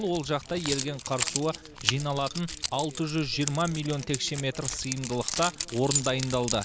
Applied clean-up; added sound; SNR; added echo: none; Keys jangling; 5 dB; none.